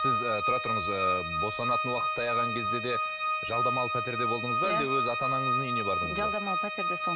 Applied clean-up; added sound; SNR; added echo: none; Organ; -4 dB; none.